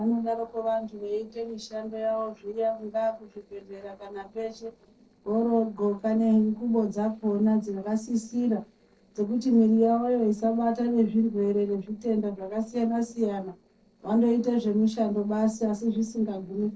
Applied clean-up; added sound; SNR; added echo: neural separator model SepFormer DNS4.